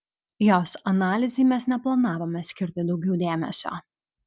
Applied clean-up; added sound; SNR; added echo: none; none; none; none.